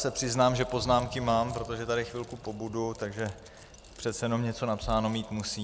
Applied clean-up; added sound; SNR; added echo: none; Thunder + Keys jangling; 18 dB; none.